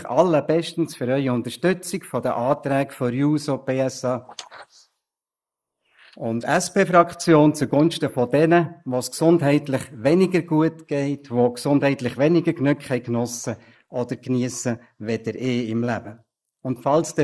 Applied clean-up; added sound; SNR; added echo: neural mask model Resemble Enhance denoiser.